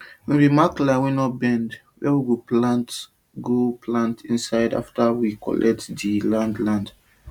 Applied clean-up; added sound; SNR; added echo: none; none; none; none.